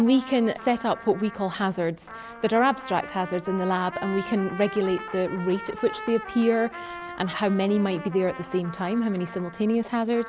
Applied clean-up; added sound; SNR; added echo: none; Trumpet; 14 dB; none.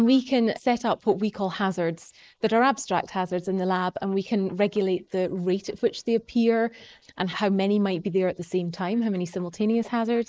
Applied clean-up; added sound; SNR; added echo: neural mask model Resemble Enhance denoiser.